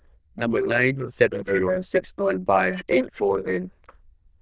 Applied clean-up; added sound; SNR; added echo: neural diffusion model UNIVERSE++.